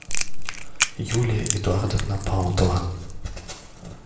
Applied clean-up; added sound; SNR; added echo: none; Crackle; 9 dB; reverberation time 0.7 s.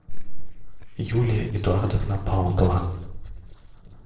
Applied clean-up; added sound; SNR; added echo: neural separator model SepFormer DNS4.